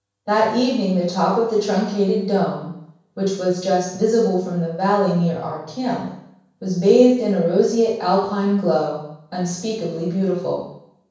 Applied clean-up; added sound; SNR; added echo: none; none; none; reverberation time 0.7 s.